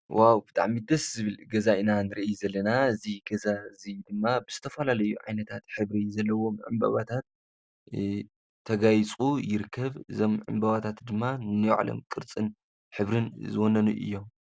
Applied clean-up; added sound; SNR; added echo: none; none; none; none.